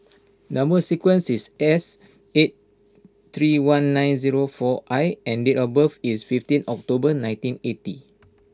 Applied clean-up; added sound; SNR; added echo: none; none; none; none.